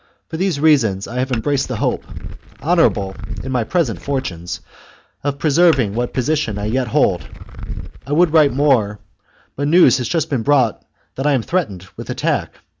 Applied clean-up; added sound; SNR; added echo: none; Glass; 10 dB; none.